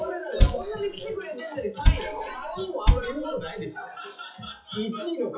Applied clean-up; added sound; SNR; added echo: classical method WPE with log-MMSE.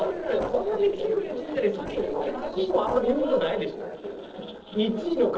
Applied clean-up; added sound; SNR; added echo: neural separator model SepFormer DNS4.